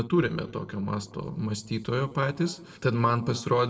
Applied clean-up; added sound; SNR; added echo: neural separator model SepFormer DNS4.